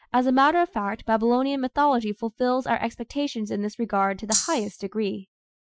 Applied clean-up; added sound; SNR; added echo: classical method Wiener filter.